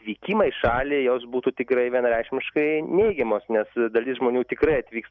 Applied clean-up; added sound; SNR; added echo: none; none; none; none.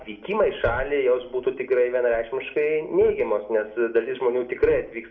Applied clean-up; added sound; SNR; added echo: none; none; none; reverberation time 0.4 s.